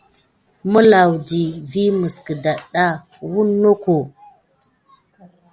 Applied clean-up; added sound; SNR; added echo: none; none; none; none.